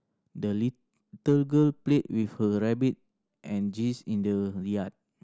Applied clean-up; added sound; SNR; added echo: none; none; none; none.